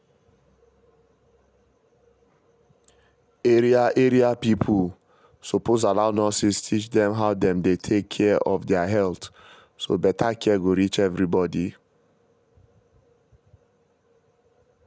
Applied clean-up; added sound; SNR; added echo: none; none; none; none.